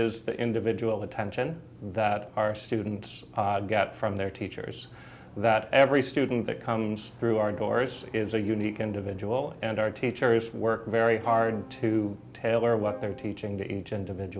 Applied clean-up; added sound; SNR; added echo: none; none; none; none.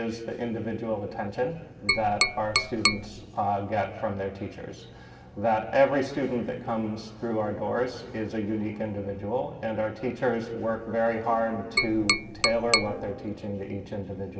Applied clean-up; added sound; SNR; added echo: none; Tap; -1 dB; reverberation time 1.9 s.